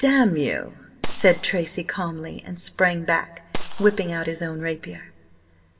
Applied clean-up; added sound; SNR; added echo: none; Gunshot, gunfire; 7 dB; reverberation time 0.3 s.